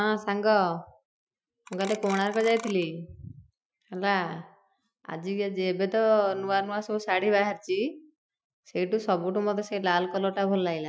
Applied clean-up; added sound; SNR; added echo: classical method Wiener filter.